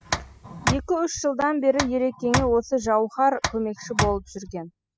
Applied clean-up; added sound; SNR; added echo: classical method spectral subtraction.